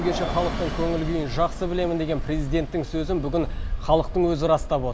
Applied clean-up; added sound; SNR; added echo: none; Bus; 5 dB; none.